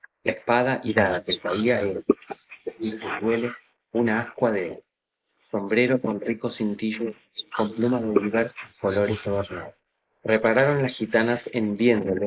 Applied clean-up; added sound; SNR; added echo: neural mask model Resemble Enhance denoiser.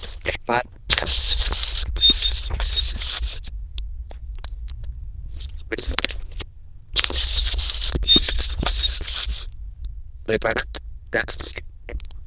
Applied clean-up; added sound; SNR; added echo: neural diffusion model UNIVERSE++.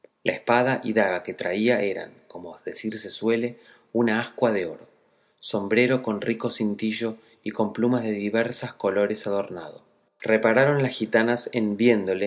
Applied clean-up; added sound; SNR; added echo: none; none; none; none.